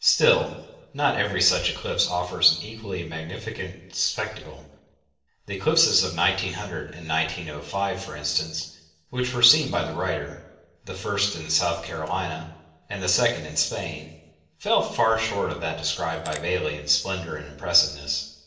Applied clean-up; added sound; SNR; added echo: none; Crackle; 15 dB; reverberation time 0.7 s.